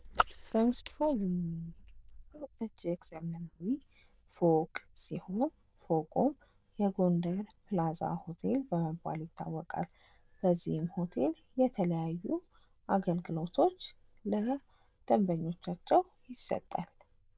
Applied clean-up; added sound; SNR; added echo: neural diffusion model UNIVERSE++.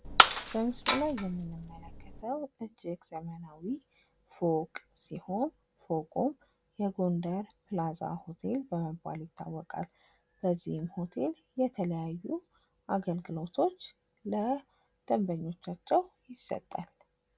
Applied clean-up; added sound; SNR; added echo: none; Shatter; -5 dB; none.